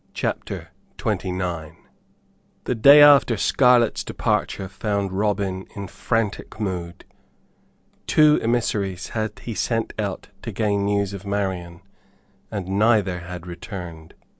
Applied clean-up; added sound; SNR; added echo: none; none; none; none.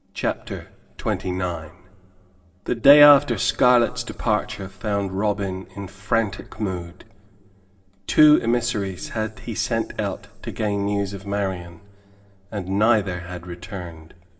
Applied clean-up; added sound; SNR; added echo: none; none; none; reverberation time 1.5 s.